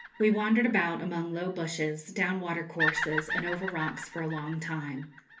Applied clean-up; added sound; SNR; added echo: none; Bird vocalization, bird call, bird song; 7 dB; reverberation time 0.3 s.